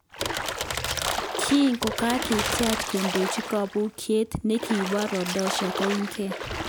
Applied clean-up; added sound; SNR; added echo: none; Typewriter + Splash, splatter; 4 dB; none.